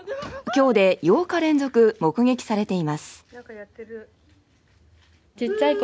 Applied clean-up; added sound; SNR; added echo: none; none; none; none.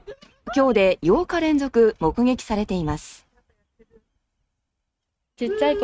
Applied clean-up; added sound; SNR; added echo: neural mask model RNNoise.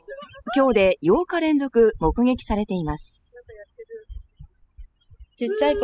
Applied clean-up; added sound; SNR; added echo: classical method spectral subtraction.